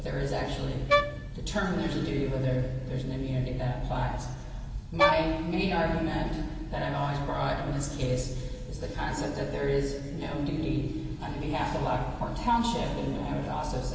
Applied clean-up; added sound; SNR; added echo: none; Wind instrument, woodwind instrument; -2 dB; reverberation time 1.9 s.